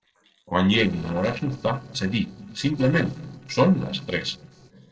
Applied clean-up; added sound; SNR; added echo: neural separator model SepFormer DNS4.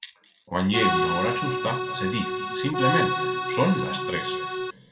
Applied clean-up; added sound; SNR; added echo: none; Accordion; -2 dB; reverberation time 1.9 s.